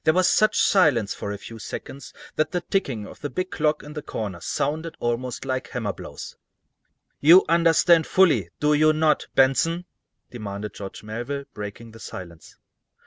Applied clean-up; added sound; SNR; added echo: none; none; none; none.